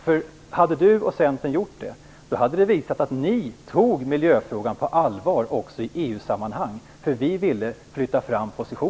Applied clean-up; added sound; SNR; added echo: none; none; none; none.